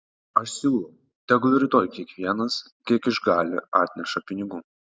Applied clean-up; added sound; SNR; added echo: none; none; none; none.